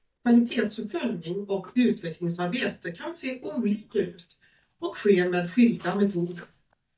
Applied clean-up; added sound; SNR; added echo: neural mask model DeepFilterNet 3.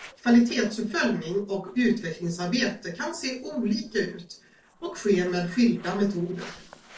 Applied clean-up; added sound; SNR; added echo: neural separator model SepFormer DNS4.